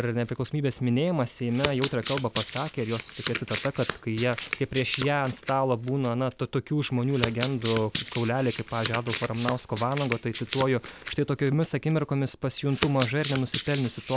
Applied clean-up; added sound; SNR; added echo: none; Domestic sounds, home sounds; 10 dB; none.